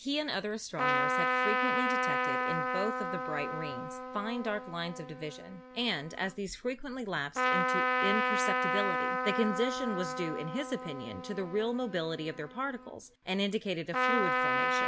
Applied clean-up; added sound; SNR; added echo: none; Trumpet; -2 dB; none.